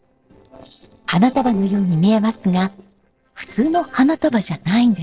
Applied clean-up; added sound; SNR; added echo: neural separator model SepFormer DNS4.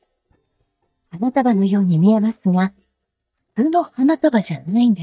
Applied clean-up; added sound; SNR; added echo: neural mask model DeepFilterNet 3.